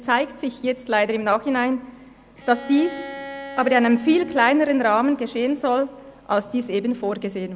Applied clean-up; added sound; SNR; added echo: none; Bowed string instrument; 19 dB; none.